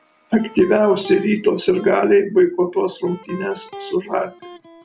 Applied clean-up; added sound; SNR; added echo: none; Electric guitar; 20 dB; none.